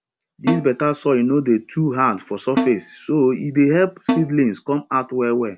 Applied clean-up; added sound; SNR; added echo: none; Snare drum; 8 dB; none.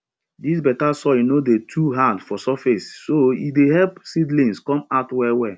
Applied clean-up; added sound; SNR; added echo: none; none; none; none.